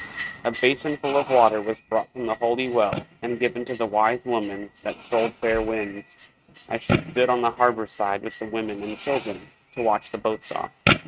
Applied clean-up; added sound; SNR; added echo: neural mask model RNNoise.